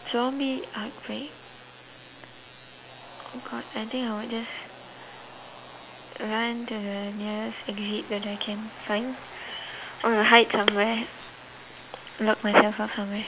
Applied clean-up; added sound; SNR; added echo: none; Cheering; 20 dB; none.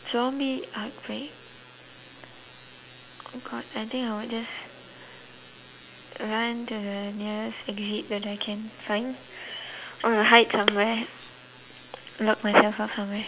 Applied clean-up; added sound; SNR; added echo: none; none; none; none.